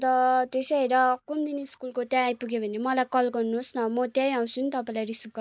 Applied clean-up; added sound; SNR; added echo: neural mask model Resemble Enhance denoiser.